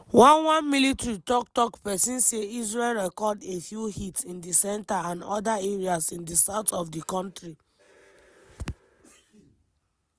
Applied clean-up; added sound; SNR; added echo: none; none; none; none.